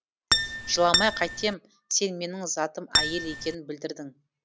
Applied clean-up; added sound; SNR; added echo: none; Acoustic guitar; -2 dB; none.